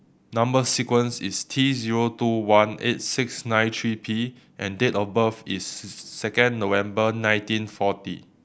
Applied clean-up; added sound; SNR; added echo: none; none; none; none.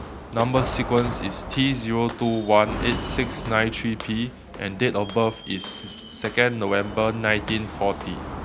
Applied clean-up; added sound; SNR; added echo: none; Walk, footsteps; 9 dB; none.